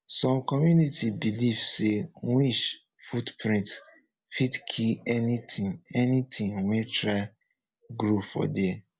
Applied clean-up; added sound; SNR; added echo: none; none; none; none.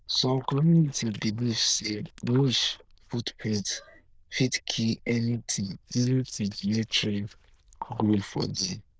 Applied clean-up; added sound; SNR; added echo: neural diffusion model UNIVERSE++.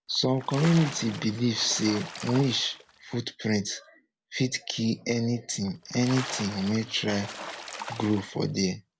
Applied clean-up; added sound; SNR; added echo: none; Splash, splatter; 12 dB; none.